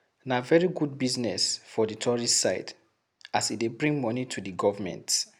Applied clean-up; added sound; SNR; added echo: none; none; none; none.